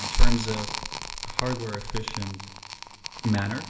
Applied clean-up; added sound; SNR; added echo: none; Crackle; 10 dB; reverberation time 1.9 s.